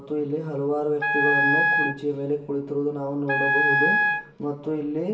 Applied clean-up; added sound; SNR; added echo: none; Wind instrument, woodwind instrument; -3 dB; reverberation time 1.1 s.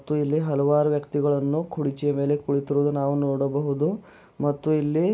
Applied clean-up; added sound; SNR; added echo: none; none; none; none.